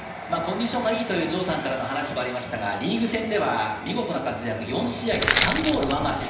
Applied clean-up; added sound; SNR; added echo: none; Crushing; 0 dB; reverberation time 0.9 s.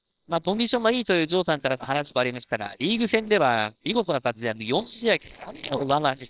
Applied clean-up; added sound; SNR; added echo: neural separator model SepFormer WHAMR!.